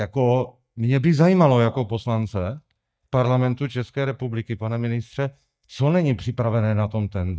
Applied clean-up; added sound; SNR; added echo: neural mask model DeepFilterNet 3.